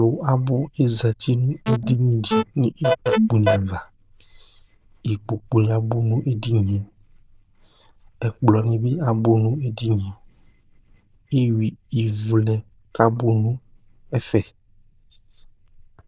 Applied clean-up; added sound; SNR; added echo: neural diffusion model UNIVERSE++.